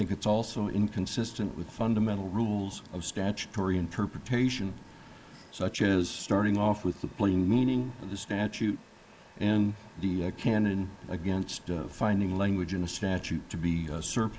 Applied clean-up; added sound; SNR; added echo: neural mask model Resemble Enhance denoiser.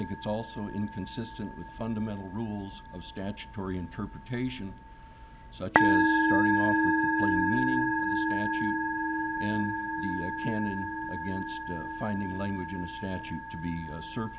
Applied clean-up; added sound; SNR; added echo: none; Musical instrument; -5 dB; none.